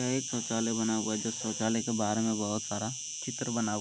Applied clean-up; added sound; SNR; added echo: none; Insect; 6 dB; none.